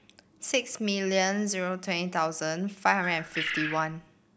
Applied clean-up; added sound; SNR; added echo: none; Bird; 5 dB; none.